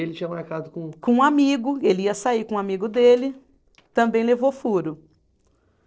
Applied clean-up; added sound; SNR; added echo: neural separator model SepFormer DNS4.